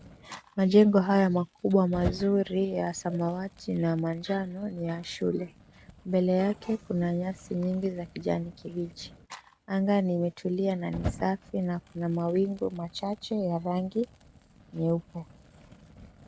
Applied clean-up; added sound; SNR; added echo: none; Fire; 16 dB; none.